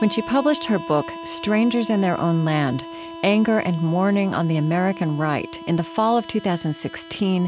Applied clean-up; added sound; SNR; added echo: none; Harmonica; 14 dB; none.